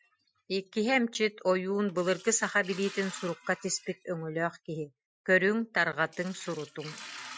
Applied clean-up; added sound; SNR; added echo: classical method Wiener filter.